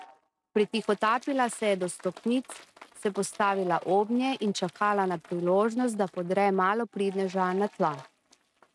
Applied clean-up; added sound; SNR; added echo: neural mask model RNNoise.